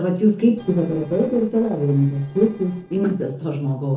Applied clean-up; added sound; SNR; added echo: neural separator model SepFormer DNS4.